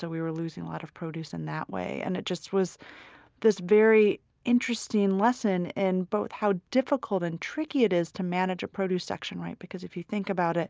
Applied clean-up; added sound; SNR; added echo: none; none; none; none.